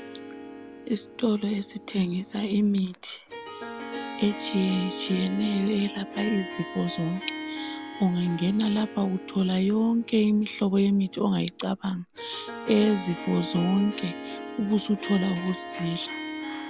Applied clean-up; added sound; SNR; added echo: none; Harp; 11 dB; none.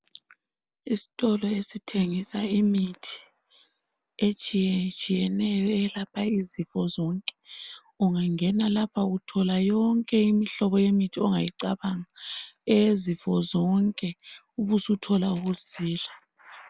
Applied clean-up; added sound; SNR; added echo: none; none; none; none.